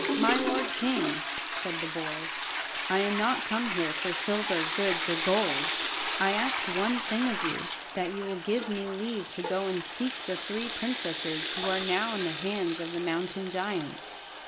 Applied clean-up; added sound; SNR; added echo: none; Toilet flush + Rattle (instrument); 2 dB; none.